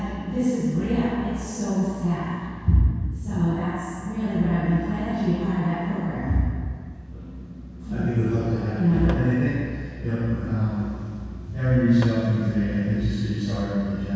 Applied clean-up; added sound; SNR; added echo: none; Tap / Hammer; 20 dB; reverberation time 2.0 s.